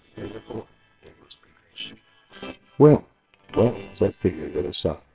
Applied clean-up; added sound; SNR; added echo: neural separator model SepFormer WHAMR!.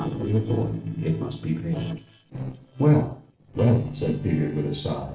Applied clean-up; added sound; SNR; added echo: neural separator model SepFormer DNS4.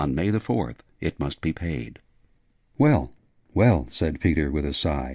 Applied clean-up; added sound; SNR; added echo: none; none; none; none.